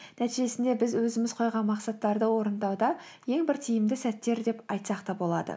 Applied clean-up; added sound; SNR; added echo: none; none; none; none.